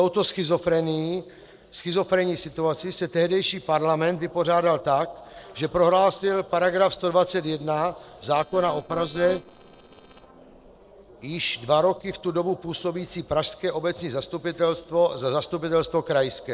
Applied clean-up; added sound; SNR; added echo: neural separator model SepFormer DNS4.